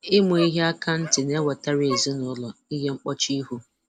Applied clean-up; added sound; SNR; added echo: none; Dog; 17 dB; none.